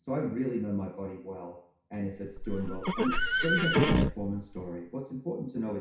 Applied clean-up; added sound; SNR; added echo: none; Livestock, farm animals, working animals; -4 dB; reverberation time 0.6 s.